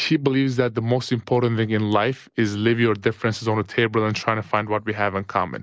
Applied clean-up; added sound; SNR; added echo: none; none; none; none.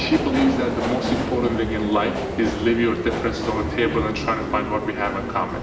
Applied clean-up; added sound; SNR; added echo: none; Subway, metro, underground; 4 dB; reverberation time 0.8 s.